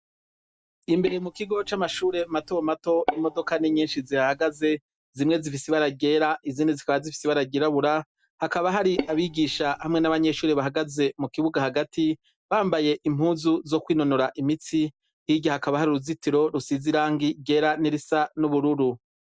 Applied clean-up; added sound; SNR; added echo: neural mask model DeepFilterNet 3.